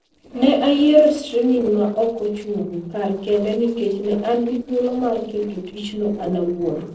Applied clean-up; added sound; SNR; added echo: neural separator model SepFormer DNS4.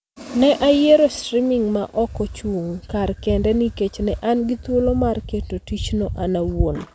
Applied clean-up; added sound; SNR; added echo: none; none; none; none.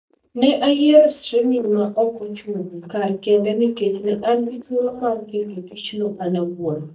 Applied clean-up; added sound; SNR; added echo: neural mask model DeepFilterNet 3.